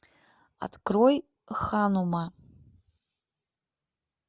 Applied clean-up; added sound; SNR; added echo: none; none; none; none.